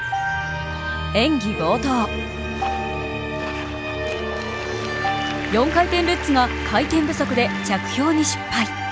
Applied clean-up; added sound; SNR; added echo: none; Marimba, xylophone; 12 dB; none.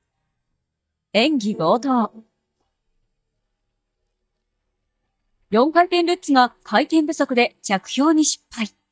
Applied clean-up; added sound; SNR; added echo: neural mask model DeepFilterNet 3.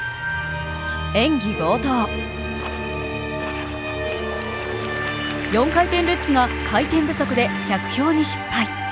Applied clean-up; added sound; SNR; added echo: none; none; none; none.